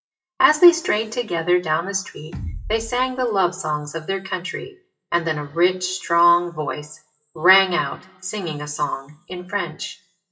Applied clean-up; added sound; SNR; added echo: classical method WPE with log-MMSE.